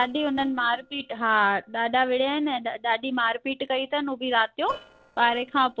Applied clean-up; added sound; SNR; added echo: neural separator model SepFormer DNS4.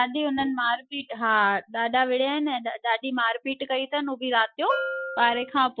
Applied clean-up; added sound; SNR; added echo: classical method Wiener filter.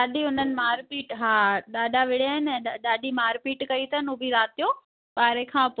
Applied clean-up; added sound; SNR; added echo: none; none; none; none.